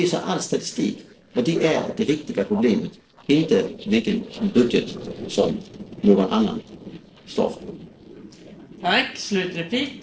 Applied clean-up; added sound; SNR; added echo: neural separator model SepFormer DNS4.